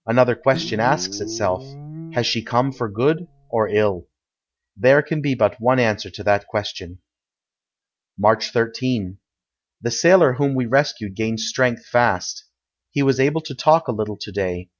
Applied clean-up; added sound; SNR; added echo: none; Guitar; 14 dB; none.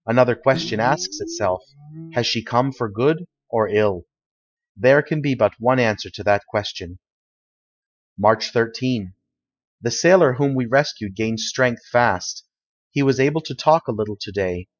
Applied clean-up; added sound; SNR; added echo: classical method spectral subtraction.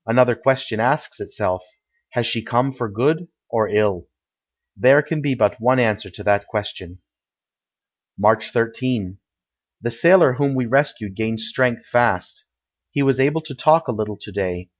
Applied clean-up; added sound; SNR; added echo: none; none; none; none.